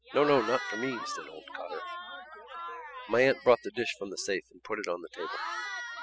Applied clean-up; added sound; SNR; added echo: classical method spectral subtraction.